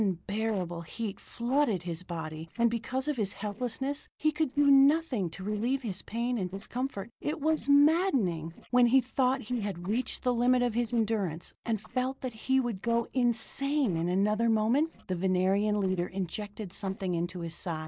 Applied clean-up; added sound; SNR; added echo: neural separator model SepFormer DNS4.